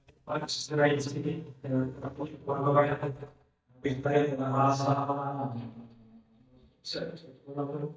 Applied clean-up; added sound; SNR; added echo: neural mask model DeepFilterNet 3.